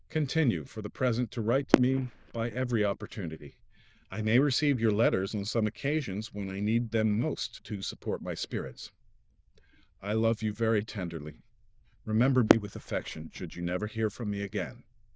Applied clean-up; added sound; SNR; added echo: neural diffusion model UNIVERSE++.